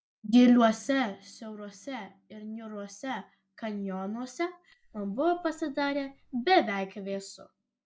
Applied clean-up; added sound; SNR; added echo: neural mask model Resemble Enhance denoiser.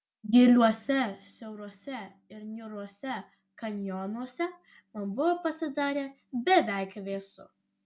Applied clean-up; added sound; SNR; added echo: none; none; none; none.